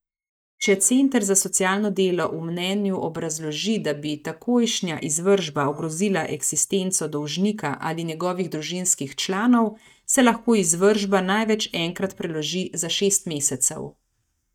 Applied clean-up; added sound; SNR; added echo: neural mask model DeepFilterNet 3.